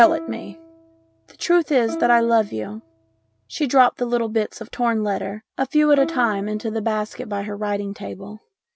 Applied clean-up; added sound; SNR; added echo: none; Plucked string instrument; 13 dB; none.